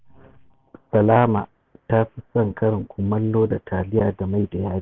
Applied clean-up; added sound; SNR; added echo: none; none; none; none.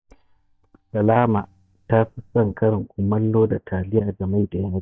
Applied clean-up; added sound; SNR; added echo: neural mask model DeepFilterNet 3.